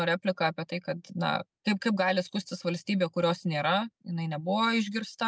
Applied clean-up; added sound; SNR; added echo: none; none; none; none.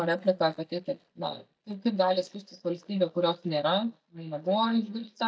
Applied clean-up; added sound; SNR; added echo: neural mask model DeepFilterNet 3.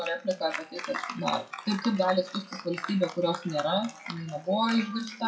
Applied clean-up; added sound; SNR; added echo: classical method WPE with log-MMSE.